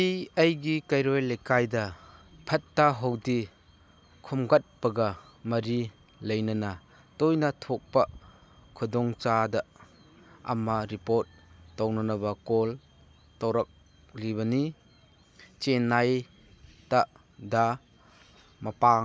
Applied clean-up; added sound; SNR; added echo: none; none; none; none.